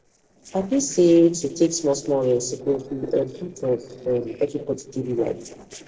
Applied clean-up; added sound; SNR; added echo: neural separator model SepFormer DNS4.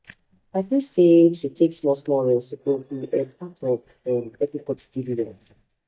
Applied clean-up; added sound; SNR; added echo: neural mask model DeepFilterNet 3.